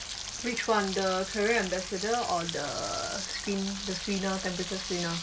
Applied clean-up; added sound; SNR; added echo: none; Frying (food); 7 dB; none.